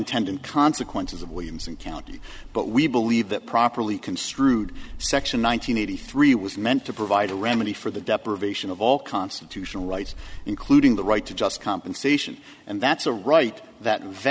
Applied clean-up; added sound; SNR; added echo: none; Wind; 14 dB; none.